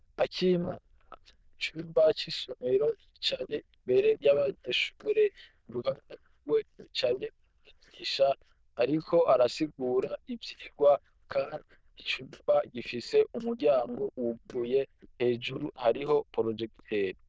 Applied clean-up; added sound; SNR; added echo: neural diffusion model UNIVERSE++.